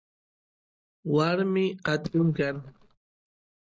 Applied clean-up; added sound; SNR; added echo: neural mask model DeepFilterNet 3.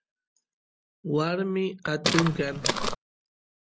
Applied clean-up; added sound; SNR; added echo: none; Walk, footsteps; -3 dB; none.